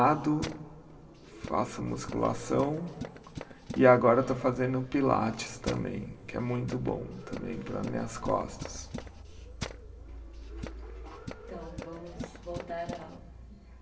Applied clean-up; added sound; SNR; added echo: none; Tools; 13 dB; reverberation time 1.9 s.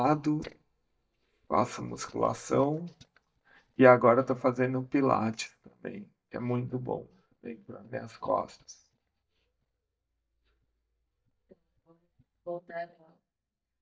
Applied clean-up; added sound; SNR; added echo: neural mask model DeepFilterNet 3.